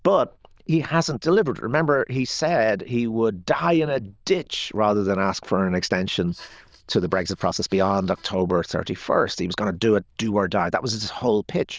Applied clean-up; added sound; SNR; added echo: neural diffusion model UNIVERSE++.